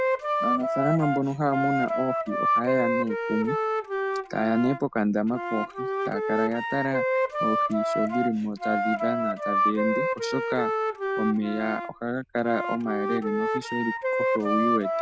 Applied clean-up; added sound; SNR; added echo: none; Wind instrument, woodwind instrument; -1 dB; none.